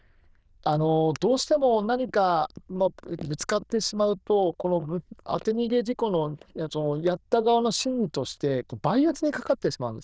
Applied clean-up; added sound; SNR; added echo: neural diffusion model UNIVERSE++.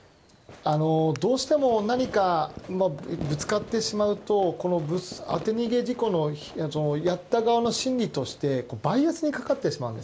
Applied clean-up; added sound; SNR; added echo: none; Fireworks; 18 dB; none.